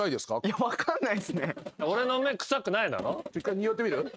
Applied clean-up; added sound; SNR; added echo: neural mask model RNNoise.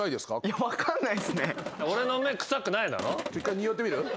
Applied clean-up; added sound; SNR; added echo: none; Sink (filling or washing); 11 dB; none.